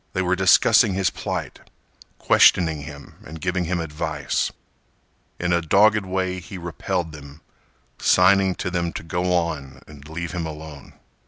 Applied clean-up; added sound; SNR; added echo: none; none; none; none.